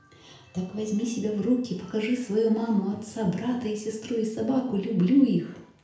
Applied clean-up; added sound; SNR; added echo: none; none; none; reverberation time 0.5 s.